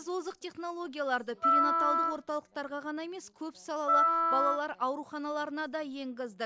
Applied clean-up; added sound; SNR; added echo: none; Wind instrument, woodwind instrument; -5 dB; none.